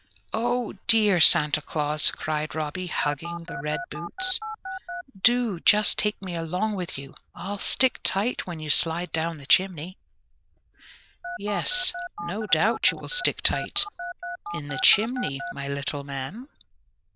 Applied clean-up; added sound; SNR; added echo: neural diffusion model UNIVERSE++.